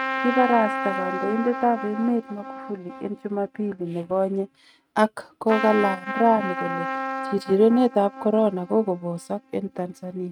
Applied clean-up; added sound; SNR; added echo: neural mask model RNNoise.